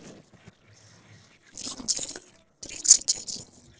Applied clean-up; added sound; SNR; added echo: neural separator model SepFormer DNS4.